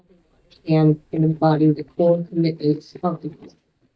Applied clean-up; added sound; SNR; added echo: neural mask model DeepFilterNet 3.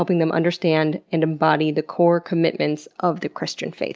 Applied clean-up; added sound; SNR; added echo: none; none; none; none.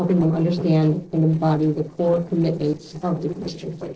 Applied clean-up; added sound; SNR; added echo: neural separator model SepFormer DNS4.